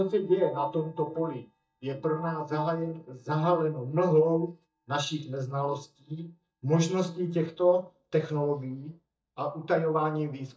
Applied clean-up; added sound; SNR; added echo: neural mask model DeepFilterNet 3.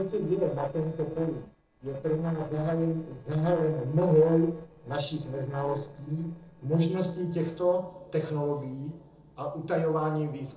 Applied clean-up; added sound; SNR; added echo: neural separator model SepFormer DNS4.